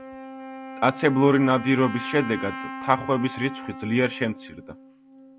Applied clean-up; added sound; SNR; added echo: none; Wind instrument, woodwind instrument; 12 dB; none.